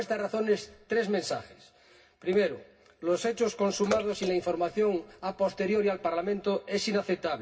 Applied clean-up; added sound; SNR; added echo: none; Bathtub (filling or washing) / Water / Splash, splatter; 12 dB; reverberation time 0.4 s.